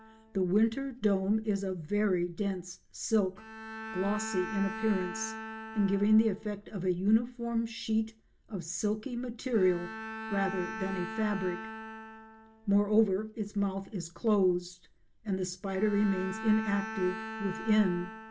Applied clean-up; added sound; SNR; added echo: none; Bowed string instrument; 12 dB; reverberation time 0.2 s.